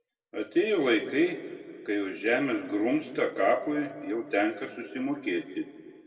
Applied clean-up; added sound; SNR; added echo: none; none; none; reverberation time 1.5 s.